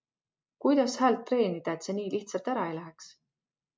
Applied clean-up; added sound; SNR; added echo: none; none; none; none.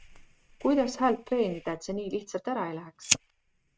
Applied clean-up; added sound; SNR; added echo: neural mask model RNNoise.